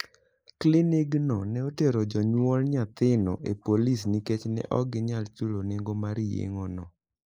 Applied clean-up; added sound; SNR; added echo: neural mask model Resemble Enhance denoiser.